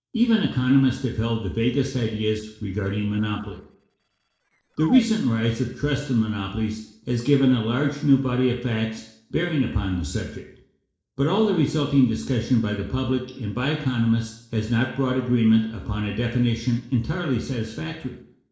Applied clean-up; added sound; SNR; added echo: neural separator model SepFormer DNS4.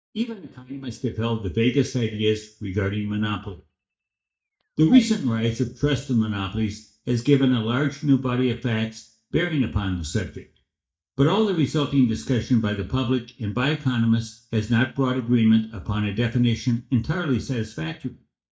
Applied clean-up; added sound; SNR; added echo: neural mask model DeepFilterNet 3.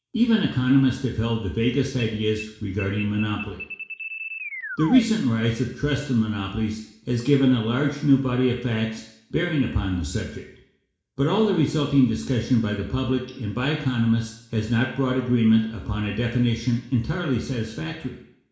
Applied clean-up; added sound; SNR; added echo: none; Alarm; 13 dB; reverberation time 0.7 s.